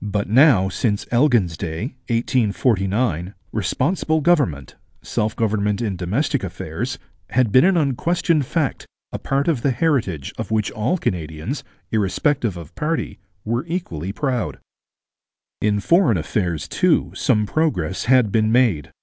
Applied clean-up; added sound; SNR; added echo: none; none; none; none.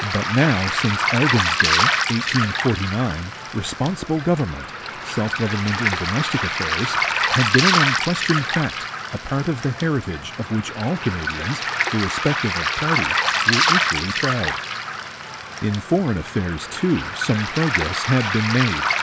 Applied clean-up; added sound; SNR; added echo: none; Waves, surf; 0 dB; none.